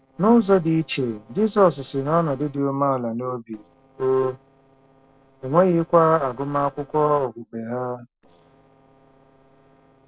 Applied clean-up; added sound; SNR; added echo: neural separator model SepFormer DNS4.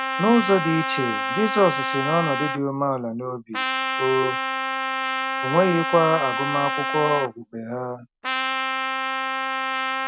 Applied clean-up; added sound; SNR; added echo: none; Trumpet; 2 dB; none.